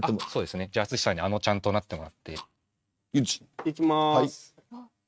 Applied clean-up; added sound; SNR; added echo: neural mask model RNNoise.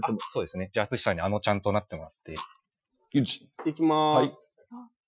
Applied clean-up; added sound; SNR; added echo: classical method Wiener filter.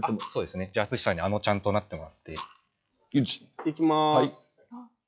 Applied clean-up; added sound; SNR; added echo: classical method log-MMSE.